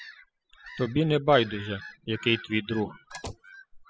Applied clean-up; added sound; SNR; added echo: classical method spectral subtraction.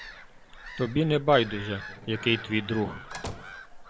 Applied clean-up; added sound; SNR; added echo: none; Gull, seagull / Bird vocalization, bird call, bird song + Slam; 13 dB; none.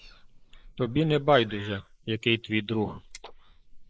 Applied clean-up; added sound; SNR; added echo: neural mask model Resemble Enhance denoiser.